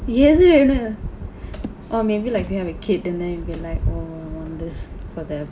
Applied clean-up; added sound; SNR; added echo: none; none; none; none.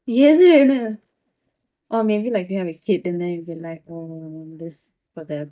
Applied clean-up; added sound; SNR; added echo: neural mask model DeepFilterNet 3.